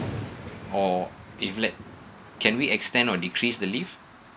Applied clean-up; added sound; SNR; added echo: none; Thunder; 14 dB; none.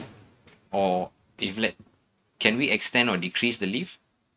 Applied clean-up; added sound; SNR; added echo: neural mask model RNNoise.